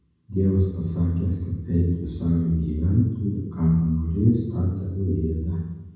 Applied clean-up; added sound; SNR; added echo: none; none; none; reverberation time 1.1 s.